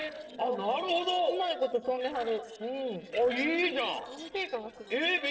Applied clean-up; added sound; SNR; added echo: neural separator model SepFormer DNS4.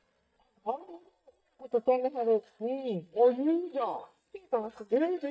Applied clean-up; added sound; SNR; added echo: neural mask model DeepFilterNet 3.